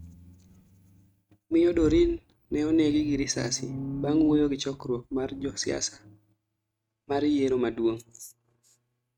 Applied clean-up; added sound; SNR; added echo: neural mask model RNNoise.